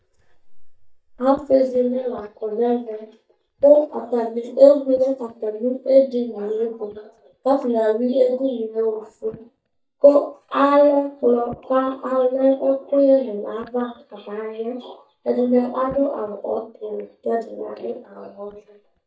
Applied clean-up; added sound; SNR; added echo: neural mask model DeepFilterNet 3.